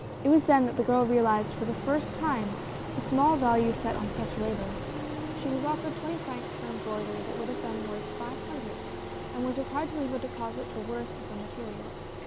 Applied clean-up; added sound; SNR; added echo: none; Engine; 6 dB; none.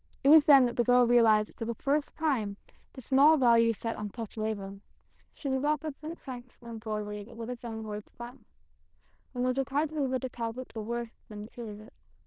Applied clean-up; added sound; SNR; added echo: neural diffusion model UNIVERSE++.